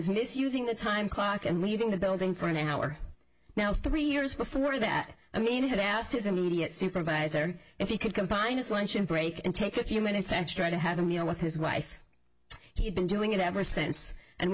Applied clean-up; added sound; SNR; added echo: none; none; none; none.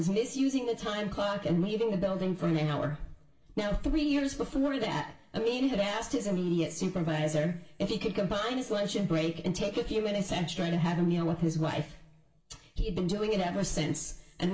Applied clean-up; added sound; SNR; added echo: none; none; none; reverberation time 0.6 s.